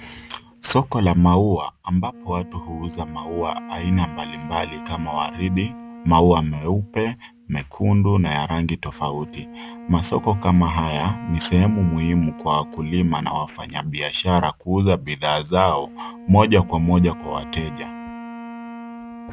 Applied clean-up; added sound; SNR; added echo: none; Wind instrument, woodwind instrument; 16 dB; none.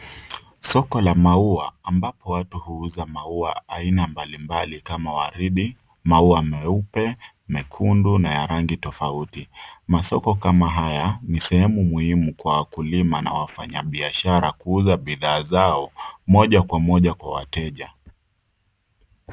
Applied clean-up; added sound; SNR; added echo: none; none; none; none.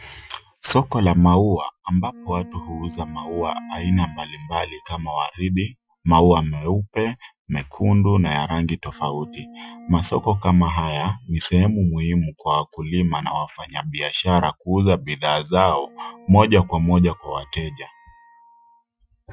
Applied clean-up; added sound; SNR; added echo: classical method Wiener filter.